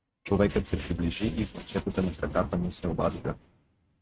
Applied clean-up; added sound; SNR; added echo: neural mask model RNNoise.